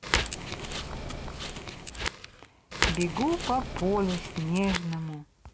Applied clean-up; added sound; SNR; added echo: none; Crackle; 2 dB; none.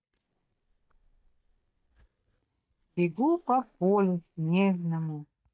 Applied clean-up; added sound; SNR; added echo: neural mask model DeepFilterNet 3.